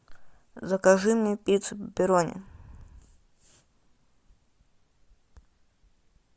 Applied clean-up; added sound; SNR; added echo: none; none; none; none.